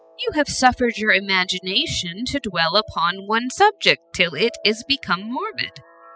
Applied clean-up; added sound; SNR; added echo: classical method spectral subtraction.